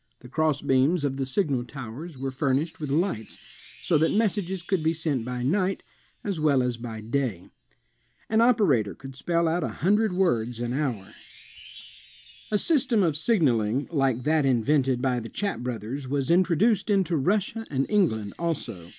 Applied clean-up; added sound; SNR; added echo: none; Wind chime; 13 dB; none.